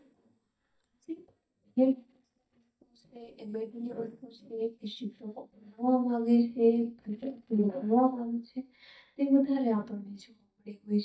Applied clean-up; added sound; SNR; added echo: neural mask model DeepFilterNet 3.